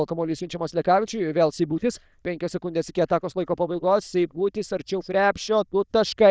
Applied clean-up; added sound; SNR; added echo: neural diffusion model UNIVERSE++.